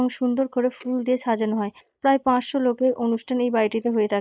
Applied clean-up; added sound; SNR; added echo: neural mask model DeepFilterNet 3.